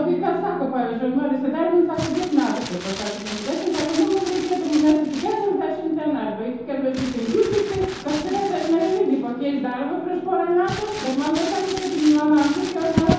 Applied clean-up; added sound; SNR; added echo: none; Crumpling, crinkling; 12 dB; reverberation time 0.8 s.